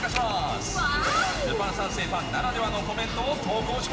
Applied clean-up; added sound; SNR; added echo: none; Alarm; 7 dB; reverberation time 2.5 s.